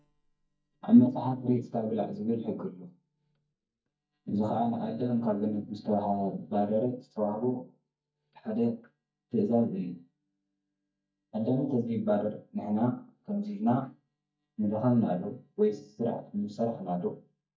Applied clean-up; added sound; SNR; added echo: neural mask model DeepFilterNet 3.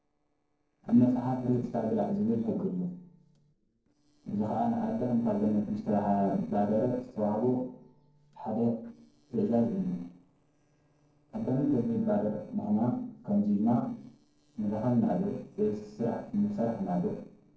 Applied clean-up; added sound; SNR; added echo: neural separator model SepFormer DNS4.